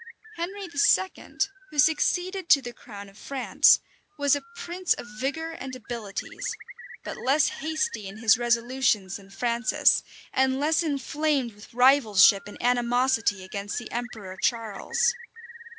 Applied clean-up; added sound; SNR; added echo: none; Bird; 19 dB; none.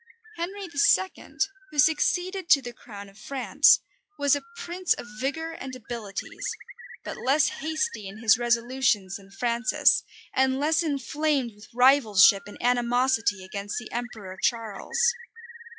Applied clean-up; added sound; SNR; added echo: classical method log-MMSE.